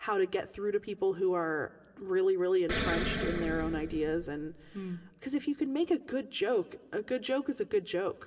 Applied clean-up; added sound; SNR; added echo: none; Explosion; 4 dB; reverberation time 2.2 s.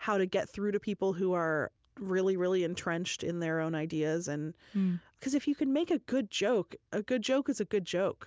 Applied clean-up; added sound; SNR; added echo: none; none; none; none.